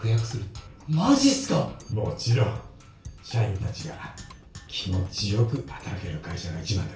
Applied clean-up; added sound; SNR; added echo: none; Percussion; 19 dB; reverberation time 0.3 s.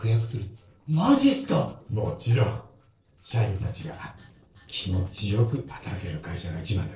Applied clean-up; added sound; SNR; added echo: neural separator model SepFormer DNS4.